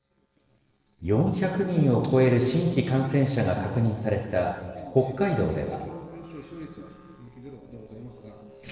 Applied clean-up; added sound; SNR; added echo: neural separator model SepFormer DNS4.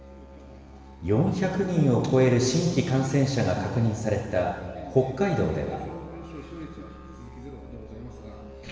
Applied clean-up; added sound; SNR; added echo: none; Musical instrument; 19 dB; reverberation time 1.6 s.